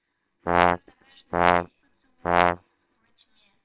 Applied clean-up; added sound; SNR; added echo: neural separator model SepFormer WHAMR!.